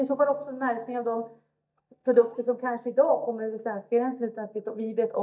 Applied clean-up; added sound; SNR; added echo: neural mask model DeepFilterNet 3.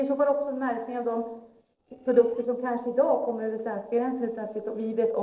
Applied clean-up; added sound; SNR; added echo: neural separator model SepFormer DNS4.